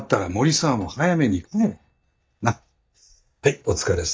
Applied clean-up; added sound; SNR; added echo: neural mask model DeepFilterNet 3.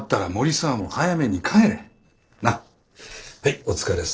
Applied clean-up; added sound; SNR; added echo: neural separator model SepFormer DNS4.